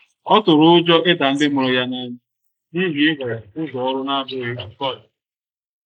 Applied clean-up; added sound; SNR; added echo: neural mask model Resemble Enhance denoiser.